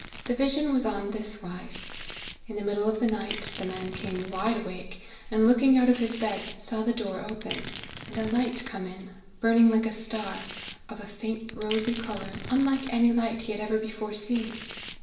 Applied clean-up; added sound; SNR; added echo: none; Domestic sounds, home sounds; 11 dB; reverberation time 0.7 s.